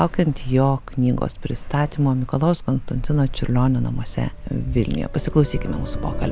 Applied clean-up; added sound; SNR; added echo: none; Ocean; 7 dB; none.